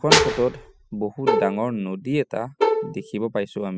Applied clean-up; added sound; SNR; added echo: classical method spectral subtraction.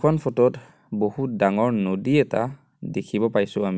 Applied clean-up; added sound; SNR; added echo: none; none; none; none.